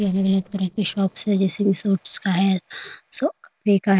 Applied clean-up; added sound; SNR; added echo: neural separator model SepFormer DNS4.